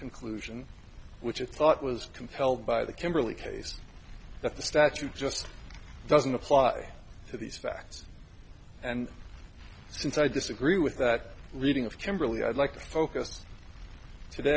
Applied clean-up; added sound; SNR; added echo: none; none; none; none.